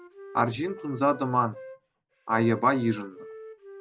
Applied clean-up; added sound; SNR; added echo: none; Wind instrument, woodwind instrument; 16 dB; none.